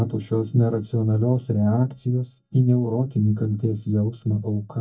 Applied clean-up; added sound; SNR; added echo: neural mask model DeepFilterNet 3.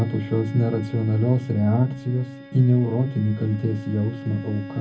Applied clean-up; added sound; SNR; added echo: none; Bowed string instrument; 16 dB; reverberation time 0.3 s.